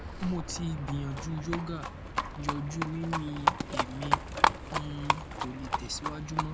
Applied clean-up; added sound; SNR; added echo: none; Livestock, farm animals, working animals; -4 dB; none.